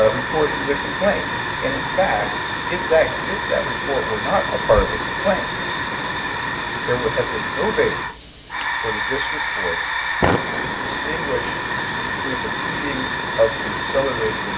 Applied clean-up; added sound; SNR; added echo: none; Hiss / Fire; 0 dB; reverberation time 0.7 s.